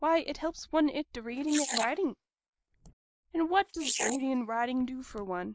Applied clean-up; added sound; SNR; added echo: neural mask model Resemble Enhance denoiser.